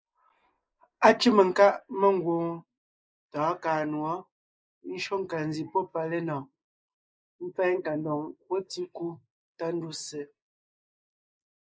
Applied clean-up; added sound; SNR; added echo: neural mask model Resemble Enhance denoiser.